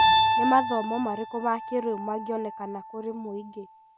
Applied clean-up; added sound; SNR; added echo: none; Keyboard (musical); -2 dB; none.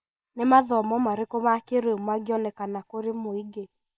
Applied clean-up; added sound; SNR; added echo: neural mask model Resemble Enhance denoiser.